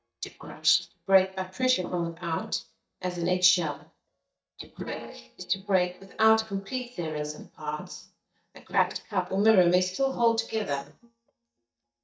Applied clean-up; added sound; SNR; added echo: neural mask model DeepFilterNet 3.